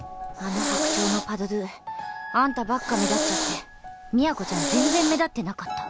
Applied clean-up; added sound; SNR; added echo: none; Hiss; 2 dB; none.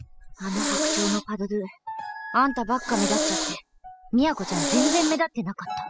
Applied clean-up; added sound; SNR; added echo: classical method spectral subtraction.